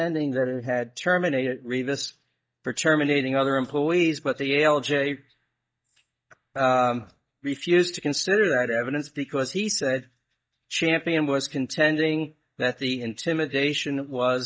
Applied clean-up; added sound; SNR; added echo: neural mask model DeepFilterNet 3.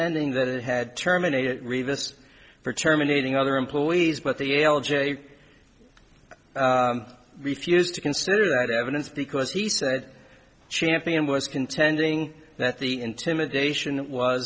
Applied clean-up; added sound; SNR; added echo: none; none; none; none.